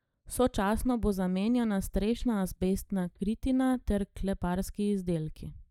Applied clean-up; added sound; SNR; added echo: neural mask model DeepFilterNet 3.